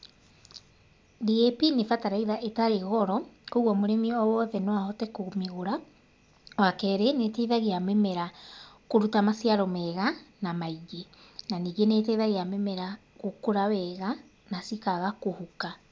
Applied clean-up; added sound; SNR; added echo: none; none; none; none.